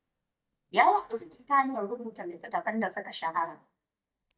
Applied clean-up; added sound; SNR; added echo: neural mask model DeepFilterNet 3.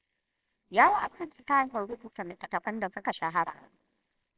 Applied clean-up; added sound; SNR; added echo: neural separator model SepFormer WHAMR!.